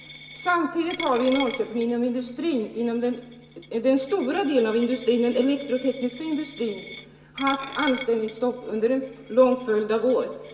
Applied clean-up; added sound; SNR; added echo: none; Coin (dropping); 15 dB; reverberation time 1.0 s.